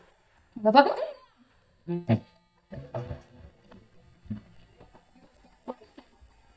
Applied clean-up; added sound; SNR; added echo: neural mask model DeepFilterNet 3.